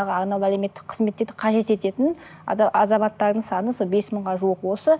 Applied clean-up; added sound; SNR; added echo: none; none; none; none.